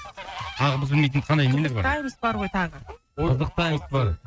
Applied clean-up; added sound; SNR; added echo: neural mask model RNNoise.